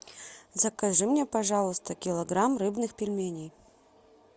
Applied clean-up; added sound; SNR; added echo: none; none; none; none.